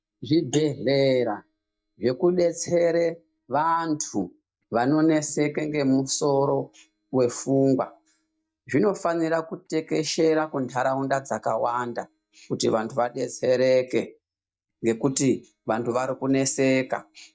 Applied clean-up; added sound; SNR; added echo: neural mask model DeepFilterNet 3.